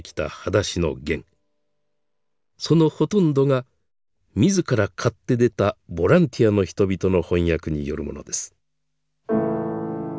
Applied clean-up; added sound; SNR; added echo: none; none; none; none.